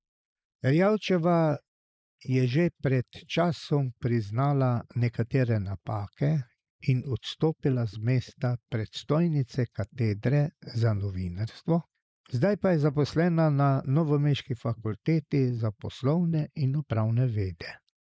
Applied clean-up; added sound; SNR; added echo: neural mask model Resemble Enhance denoiser.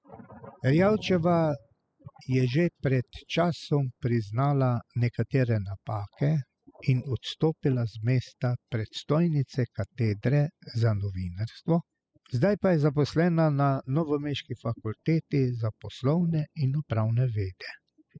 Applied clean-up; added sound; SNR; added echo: classical method spectral subtraction.